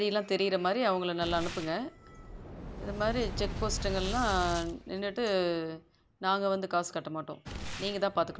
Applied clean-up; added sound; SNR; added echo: none; Boom; 9 dB; none.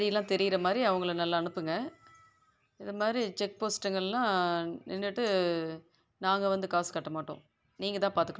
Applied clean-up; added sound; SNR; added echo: none; none; none; none.